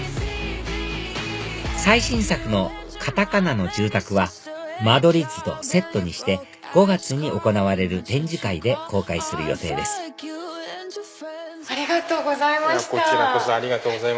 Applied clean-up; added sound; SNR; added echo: none; none; none; none.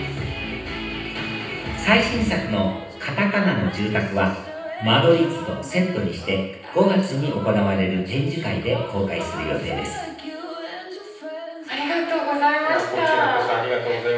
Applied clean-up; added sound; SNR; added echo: none; none; none; reverberation time 0.9 s.